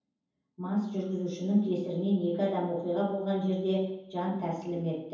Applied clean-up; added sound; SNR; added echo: none; none; none; reverberation time 0.9 s.